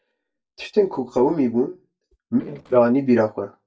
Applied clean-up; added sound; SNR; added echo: neural mask model DeepFilterNet 3.